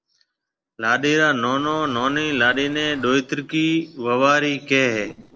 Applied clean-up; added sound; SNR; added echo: neural separator model SepFormer DNS4.